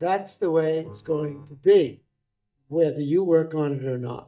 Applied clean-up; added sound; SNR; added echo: neural mask model DeepFilterNet 3.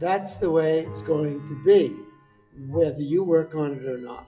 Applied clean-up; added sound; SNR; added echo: classical method WPE with log-MMSE.